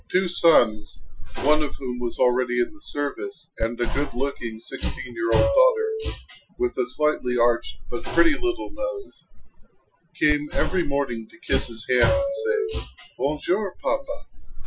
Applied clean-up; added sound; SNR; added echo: classical method Wiener filter.